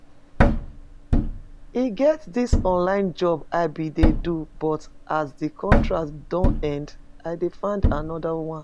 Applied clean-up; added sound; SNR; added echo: none; Thump, thud; -1 dB; none.